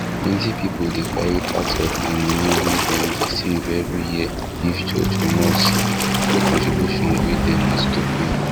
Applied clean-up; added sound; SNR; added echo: none; Waves, surf; -3 dB; none.